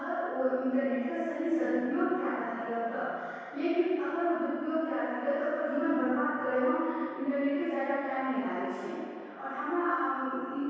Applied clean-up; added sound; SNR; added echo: none; none; none; reverberation time 2.0 s.